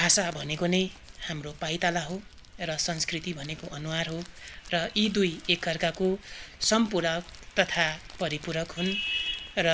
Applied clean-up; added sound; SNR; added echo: none; Crumpling, crinkling; 18 dB; none.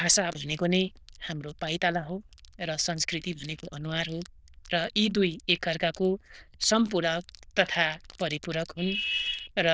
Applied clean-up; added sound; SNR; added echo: neural diffusion model UNIVERSE++.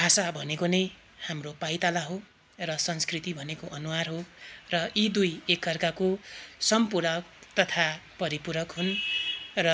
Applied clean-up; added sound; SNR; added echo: none; none; none; none.